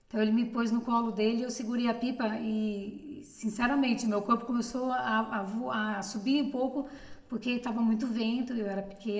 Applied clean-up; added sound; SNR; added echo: none; none; none; reverberation time 1.1 s.